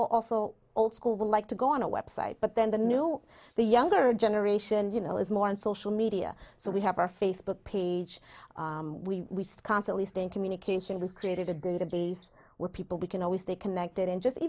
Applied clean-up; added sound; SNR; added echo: neural mask model Resemble Enhance denoiser.